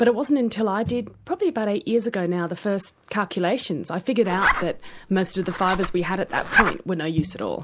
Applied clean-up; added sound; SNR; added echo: none; Zipper (clothing); 2 dB; none.